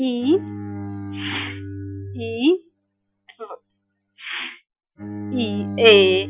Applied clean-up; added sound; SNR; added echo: classical method Wiener filter.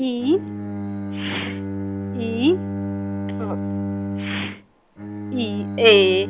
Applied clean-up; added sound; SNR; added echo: none; Bowed string instrument; 5 dB; none.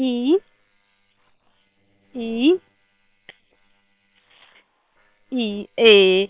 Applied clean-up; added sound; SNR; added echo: neural separator model SepFormer WHAM!.